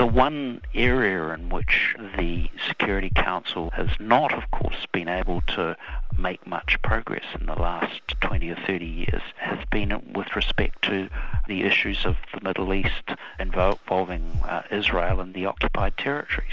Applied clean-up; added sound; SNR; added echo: none; Breathing; 0 dB; none.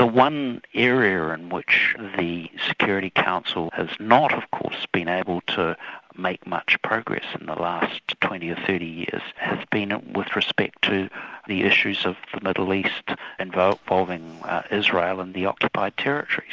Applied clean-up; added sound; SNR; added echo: none; none; none; none.